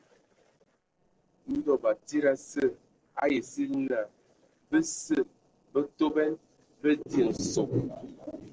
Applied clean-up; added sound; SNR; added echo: neural separator model SepFormer DNS4.